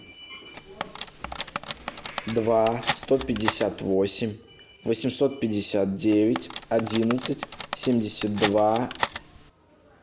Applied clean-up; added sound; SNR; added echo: none; Cutlery, silverware; 6 dB; none.